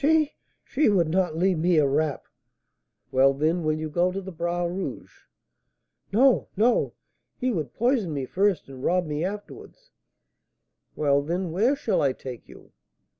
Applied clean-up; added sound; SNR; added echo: none; none; none; none.